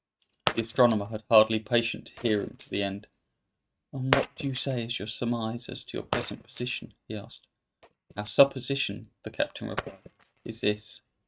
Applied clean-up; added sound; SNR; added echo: neural mask model RNNoise.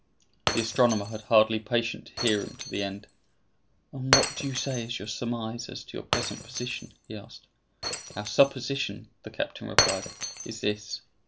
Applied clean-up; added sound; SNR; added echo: none; Shatter; 4 dB; none.